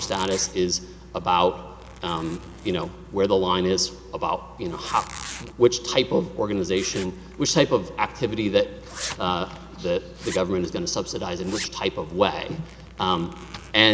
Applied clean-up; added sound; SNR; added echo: none; Zipper (clothing); 18 dB; none.